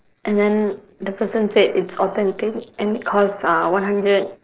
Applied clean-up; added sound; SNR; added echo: neural separator model SepFormer DNS4.